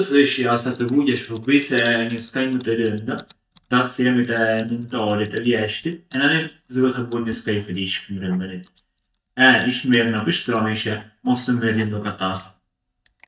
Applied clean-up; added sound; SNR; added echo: neural mask model DeepFilterNet 3.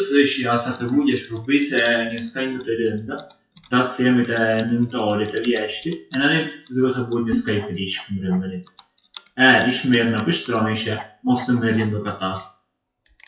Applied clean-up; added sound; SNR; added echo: classical method WPE with log-MMSE.